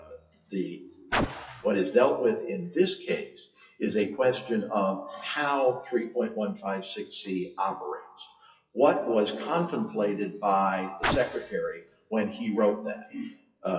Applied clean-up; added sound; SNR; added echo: classical method WPE with log-MMSE.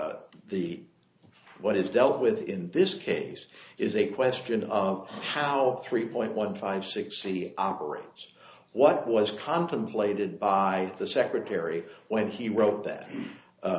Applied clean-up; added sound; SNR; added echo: none; none; none; none.